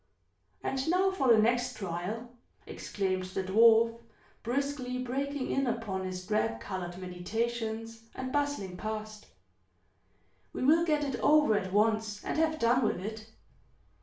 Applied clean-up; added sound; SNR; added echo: none; none; none; reverberation time 0.4 s.